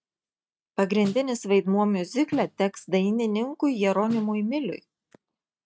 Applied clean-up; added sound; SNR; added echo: neural mask model RNNoise.